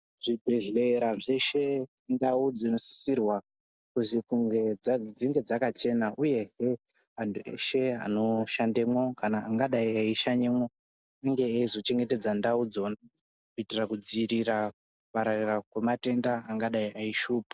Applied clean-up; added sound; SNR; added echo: none; none; none; none.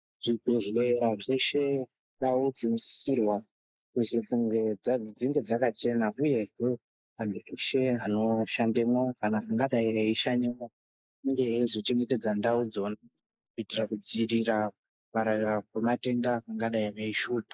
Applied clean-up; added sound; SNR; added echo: neural mask model Resemble Enhance denoiser.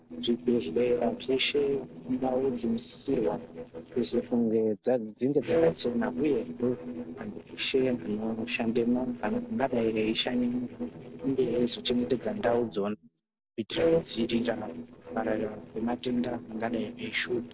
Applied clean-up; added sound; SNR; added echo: neural separator model SepFormer DNS4.